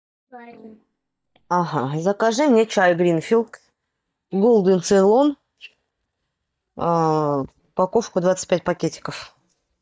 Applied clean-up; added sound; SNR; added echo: neural mask model DeepFilterNet 3.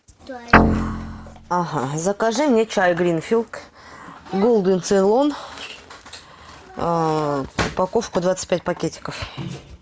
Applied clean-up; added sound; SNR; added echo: none; Guitar; -4 dB; none.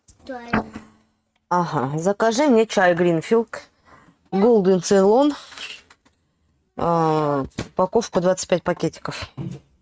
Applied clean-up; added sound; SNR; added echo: neural mask model RNNoise.